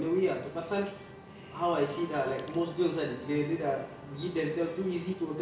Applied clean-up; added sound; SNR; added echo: none; none; none; none.